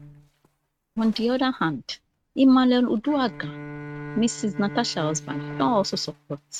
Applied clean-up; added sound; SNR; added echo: neural mask model RNNoise.